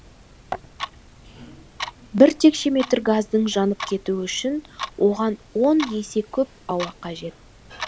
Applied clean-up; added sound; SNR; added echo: none; Clock; 15 dB; none.